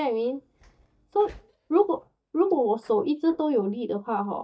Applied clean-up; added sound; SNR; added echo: neural mask model DeepFilterNet 3.